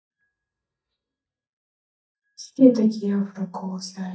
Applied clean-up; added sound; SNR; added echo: neural mask model DeepFilterNet 3.